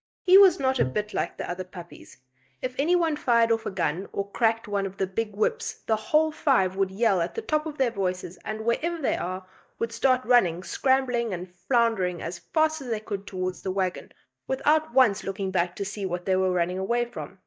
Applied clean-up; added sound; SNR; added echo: neural mask model DeepFilterNet 3.